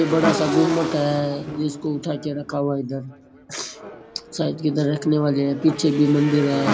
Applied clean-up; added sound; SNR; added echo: none; Motorcycle / Engine; 8 dB; none.